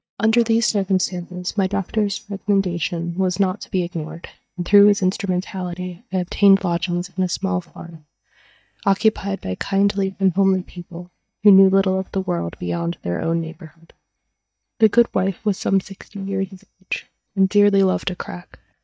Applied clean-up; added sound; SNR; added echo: neural mask model DeepFilterNet 3.